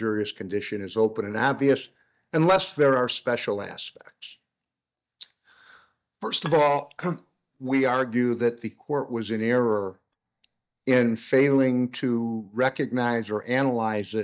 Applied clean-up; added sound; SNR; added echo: neural mask model DeepFilterNet 3.